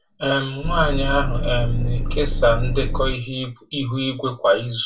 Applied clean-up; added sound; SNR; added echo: none; Engine; -1 dB; reverberation time 0.2 s.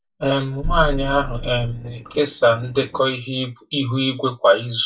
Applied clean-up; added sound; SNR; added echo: neural mask model DeepFilterNet 3.